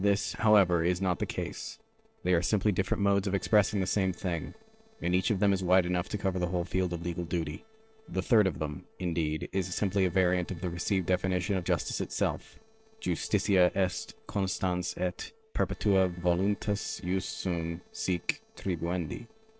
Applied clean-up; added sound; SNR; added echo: neural separator model SepFormer DNS4.